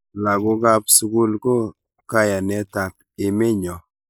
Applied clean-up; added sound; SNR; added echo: neural mask model Resemble Enhance denoiser.